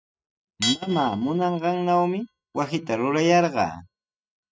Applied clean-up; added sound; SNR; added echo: neural mask model RNNoise.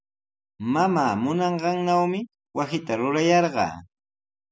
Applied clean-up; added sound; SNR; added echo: none; none; none; none.